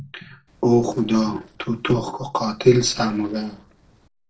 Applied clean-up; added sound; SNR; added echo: neural separator model SepFormer DNS4.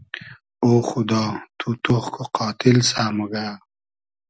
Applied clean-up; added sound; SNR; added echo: none; none; none; none.